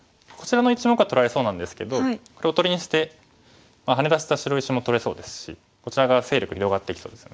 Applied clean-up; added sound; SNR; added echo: none; none; none; none.